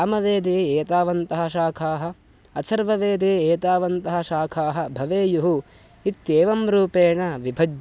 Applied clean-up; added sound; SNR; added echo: none; none; none; none.